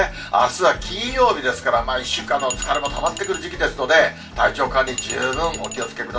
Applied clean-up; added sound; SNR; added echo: none; Glass; 11 dB; reverberation time 0.2 s.